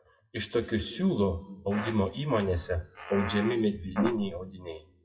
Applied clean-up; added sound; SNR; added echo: classical method WPE with log-MMSE.